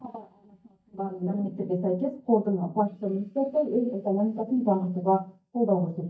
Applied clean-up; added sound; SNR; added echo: neural mask model DeepFilterNet 3.